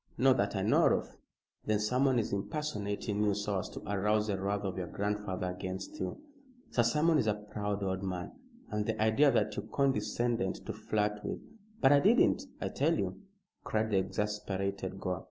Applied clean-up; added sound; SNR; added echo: none; none; none; none.